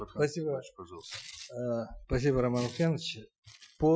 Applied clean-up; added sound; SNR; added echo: classical method Wiener filter.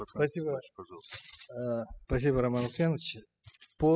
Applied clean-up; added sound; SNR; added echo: classical method spectral subtraction.